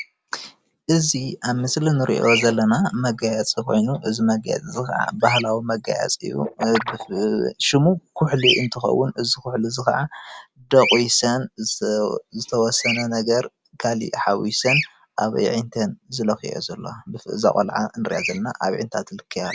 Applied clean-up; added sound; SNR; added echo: none; Guitar + Bird vocalization, bird call, bird song; 10 dB; none.